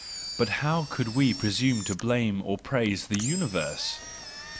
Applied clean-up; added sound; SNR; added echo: none; Engine; 11 dB; none.